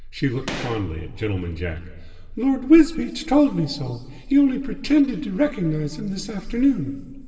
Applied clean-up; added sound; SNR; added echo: none; Gunshot, gunfire; 14 dB; reverberation time 2.7 s.